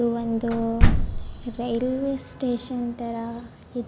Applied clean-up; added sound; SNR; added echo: none; Slam; -5 dB; none.